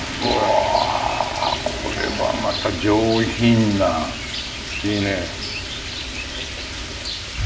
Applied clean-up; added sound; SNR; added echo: none; Rain; 7 dB; reverberation time 1.6 s.